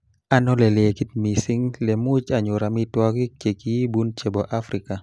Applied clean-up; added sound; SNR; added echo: none; none; none; none.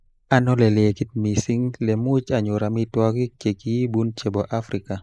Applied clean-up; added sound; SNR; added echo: neural mask model Resemble Enhance denoiser.